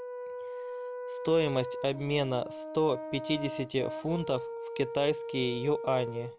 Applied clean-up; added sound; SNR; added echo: none; Brass instrument; 7 dB; none.